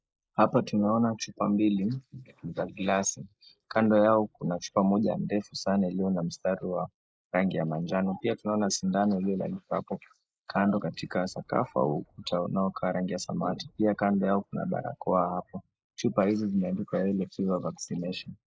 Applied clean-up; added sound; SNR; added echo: neural mask model Resemble Enhance denoiser.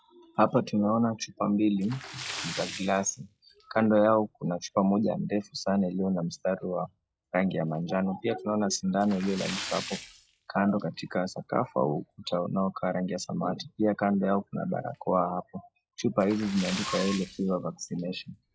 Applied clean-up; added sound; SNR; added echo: classical method log-MMSE.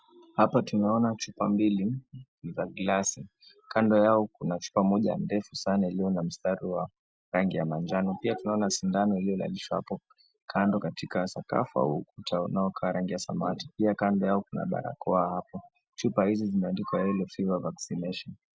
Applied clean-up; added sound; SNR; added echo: none; none; none; none.